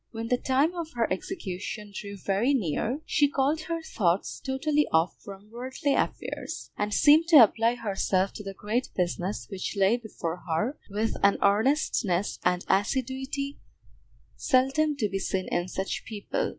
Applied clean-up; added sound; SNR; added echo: none; none; none; none.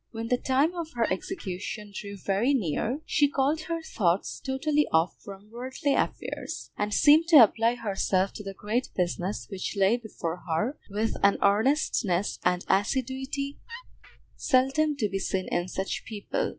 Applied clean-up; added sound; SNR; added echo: none; Wood; 17 dB; none.